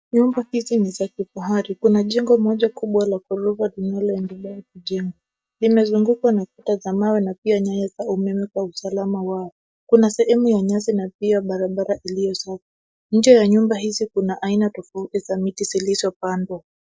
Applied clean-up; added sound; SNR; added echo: neural mask model DeepFilterNet 3.